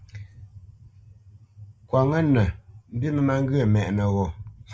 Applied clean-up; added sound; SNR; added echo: none; none; none; none.